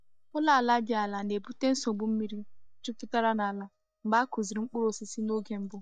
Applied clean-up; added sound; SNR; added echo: neural mask model DeepFilterNet 3.